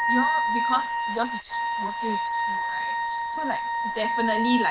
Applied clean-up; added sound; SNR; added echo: neural diffusion model UNIVERSE++.